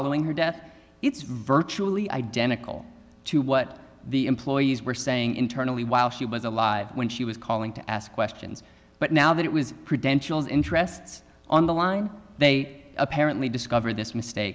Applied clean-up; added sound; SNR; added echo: none; none; none; none.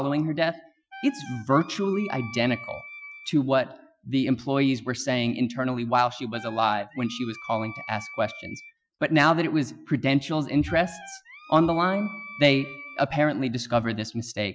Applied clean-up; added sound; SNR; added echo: classical method Wiener filter.